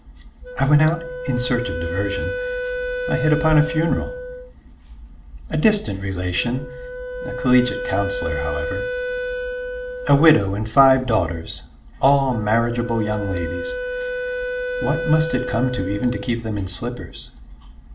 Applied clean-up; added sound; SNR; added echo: none; Wind instrument, woodwind instrument; 7 dB; reverberation time 0.4 s.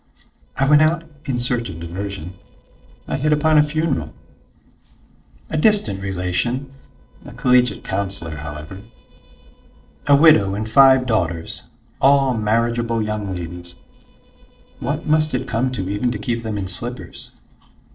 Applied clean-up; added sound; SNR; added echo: neural separator model SepFormer DNS4.